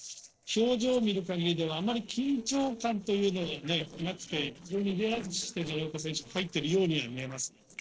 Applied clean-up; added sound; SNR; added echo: neural separator model SepFormer DNS4.